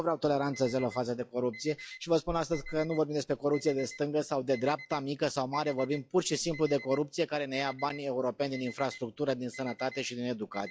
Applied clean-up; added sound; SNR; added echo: classical method log-MMSE.